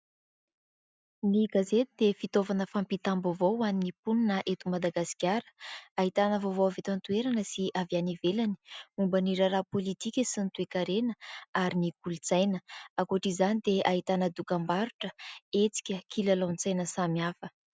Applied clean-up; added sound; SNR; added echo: none; none; none; none.